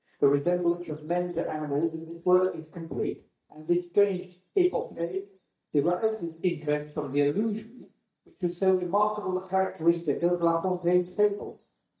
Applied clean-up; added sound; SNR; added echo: neural mask model DeepFilterNet 3.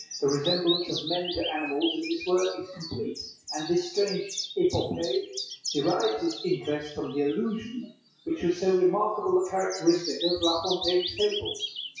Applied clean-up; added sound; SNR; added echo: classical method WPE with log-MMSE.